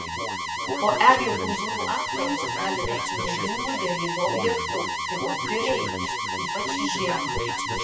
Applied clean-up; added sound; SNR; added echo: none; Alarm; 0 dB; reverberation time 0.4 s.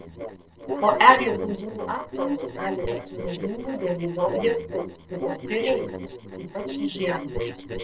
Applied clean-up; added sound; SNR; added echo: neural separator model SepFormer DNS4.